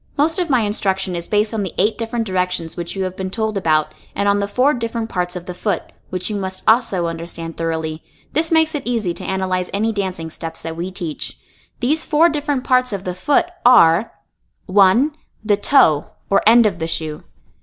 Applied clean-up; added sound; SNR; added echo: none; none; none; none.